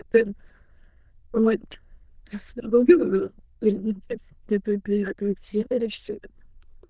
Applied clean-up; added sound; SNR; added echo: neural diffusion model UNIVERSE++.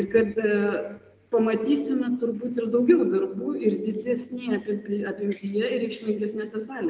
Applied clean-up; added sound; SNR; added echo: none; none; none; none.